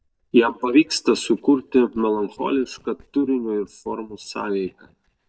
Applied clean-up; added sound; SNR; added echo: neural mask model DeepFilterNet 3.